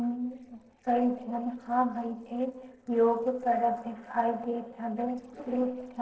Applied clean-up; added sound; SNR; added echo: neural separator model SepFormer DNS4.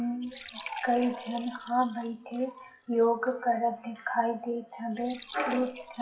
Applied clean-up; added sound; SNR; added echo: classical method WPE with log-MMSE.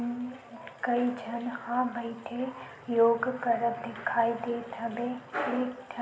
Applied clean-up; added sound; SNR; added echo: none; none; none; none.